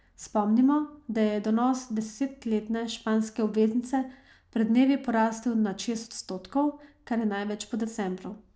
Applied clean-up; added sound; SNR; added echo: none; none; none; none.